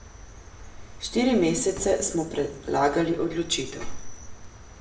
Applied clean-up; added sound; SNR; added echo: none; Cricket; 18 dB; reverberation time 0.6 s.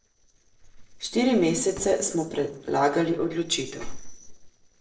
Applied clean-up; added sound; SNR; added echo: neural separator model SepFormer DNS4.